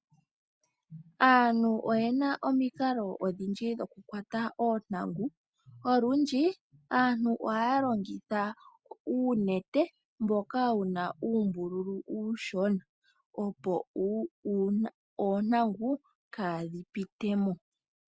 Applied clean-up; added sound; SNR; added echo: none; none; none; none.